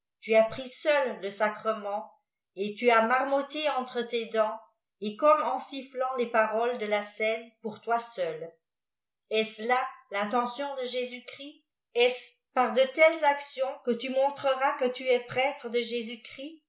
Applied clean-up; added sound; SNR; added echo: none; none; none; none.